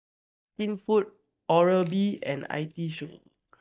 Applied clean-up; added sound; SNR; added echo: neural mask model DeepFilterNet 3.